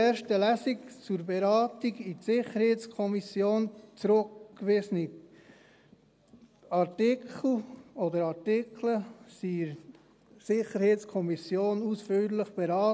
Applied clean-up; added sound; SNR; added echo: none; none; none; none.